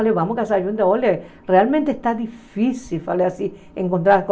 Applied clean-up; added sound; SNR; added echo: none; none; none; reverberation time 0.2 s.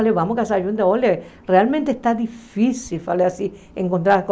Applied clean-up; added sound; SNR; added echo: none; none; none; none.